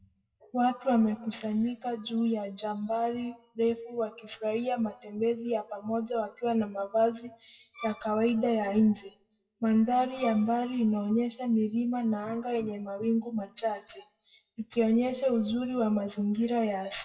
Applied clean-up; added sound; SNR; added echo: classical method WPE with log-MMSE.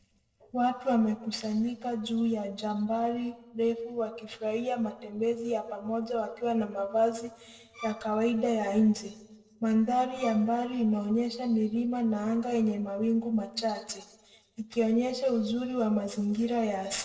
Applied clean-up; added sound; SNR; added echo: neural separator model SepFormer DNS4.